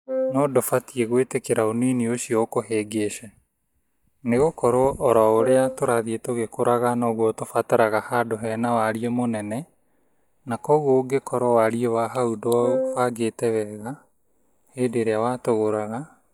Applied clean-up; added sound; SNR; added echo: neural mask model DeepFilterNet 3.